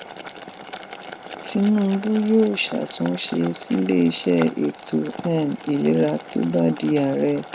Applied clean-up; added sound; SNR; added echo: none; Boiling; 13 dB; none.